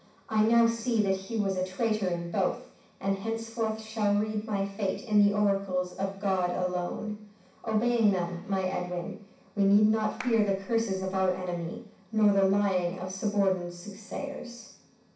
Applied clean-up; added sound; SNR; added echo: none; Clapping; 18 dB; reverberation time 0.6 s.